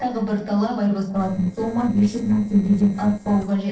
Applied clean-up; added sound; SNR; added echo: neural separator model SepFormer DNS4.